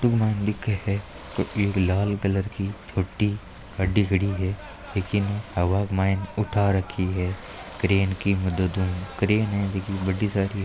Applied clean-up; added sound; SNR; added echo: none; Ocean / Boat, Water vehicle; 17 dB; none.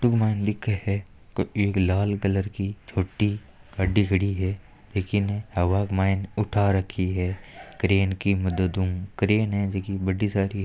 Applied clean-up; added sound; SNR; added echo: none; none; none; none.